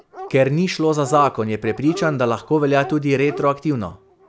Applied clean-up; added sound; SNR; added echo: none; Dog; 16 dB; none.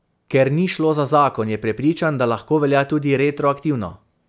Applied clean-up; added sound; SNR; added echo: none; none; none; none.